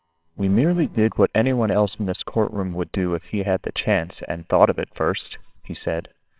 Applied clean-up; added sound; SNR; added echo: neural separator model SepFormer WHAMR!.